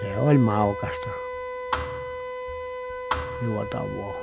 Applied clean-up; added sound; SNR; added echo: none; Wind instrument, woodwind instrument + Thump, thud; 4 dB; none.